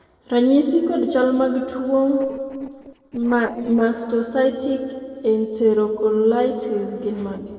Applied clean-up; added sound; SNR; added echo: neural separator model SepFormer DNS4.